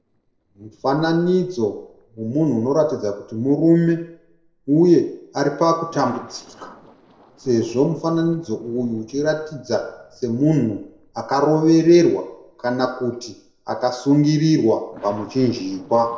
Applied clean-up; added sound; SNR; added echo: neural separator model SepFormer DNS4.